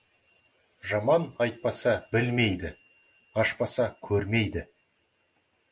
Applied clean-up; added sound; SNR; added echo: none; none; none; none.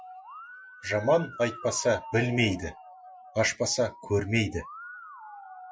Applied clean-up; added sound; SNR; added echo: classical method Wiener filter.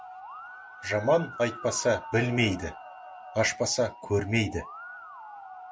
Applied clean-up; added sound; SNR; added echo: none; Musical instrument; 14 dB; none.